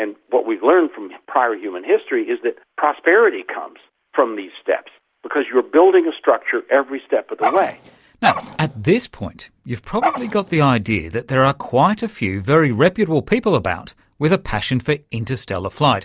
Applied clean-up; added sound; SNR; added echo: none; Dog; 5 dB; none.